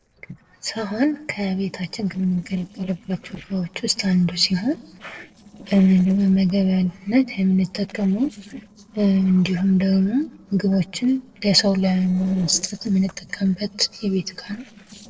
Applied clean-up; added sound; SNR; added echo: neural separator model SepFormer DNS4.